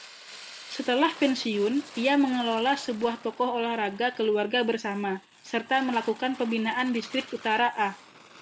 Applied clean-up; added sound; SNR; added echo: none; Fire; 20 dB; none.